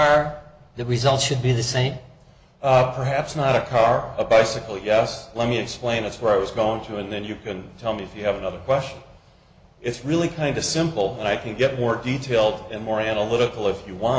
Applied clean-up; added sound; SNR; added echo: none; none; none; none.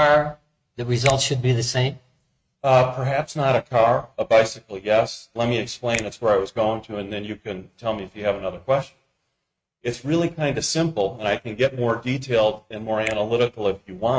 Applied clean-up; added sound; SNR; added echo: neural mask model RNNoise.